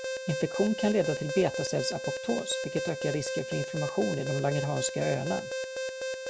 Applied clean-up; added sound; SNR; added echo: none; Alarm; 4 dB; none.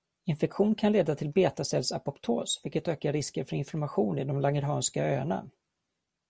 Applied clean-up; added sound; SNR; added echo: none; none; none; none.